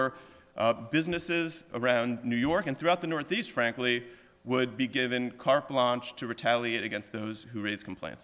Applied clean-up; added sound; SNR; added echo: none; none; none; none.